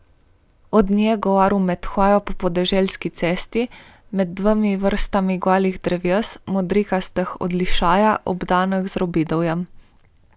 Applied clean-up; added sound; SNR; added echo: none; none; none; none.